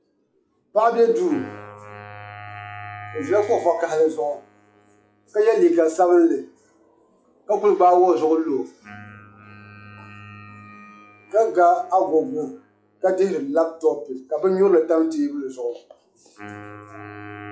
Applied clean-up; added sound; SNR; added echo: classical method log-MMSE.